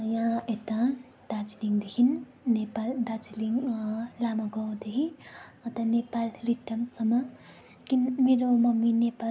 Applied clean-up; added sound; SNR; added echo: none; none; none; none.